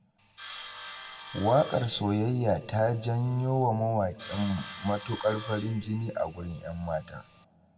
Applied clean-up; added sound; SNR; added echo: none; Sawing; 11 dB; reverberation time 1.1 s.